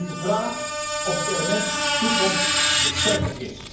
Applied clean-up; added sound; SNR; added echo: none; Screech; -4 dB; reverberation time 0.9 s.